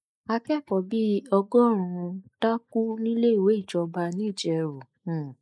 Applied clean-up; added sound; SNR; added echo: neural mask model Resemble Enhance denoiser.